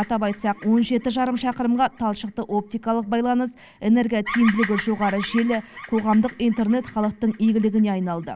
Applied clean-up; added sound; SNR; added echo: none; Bird vocalization, bird call, bird song; 15 dB; none.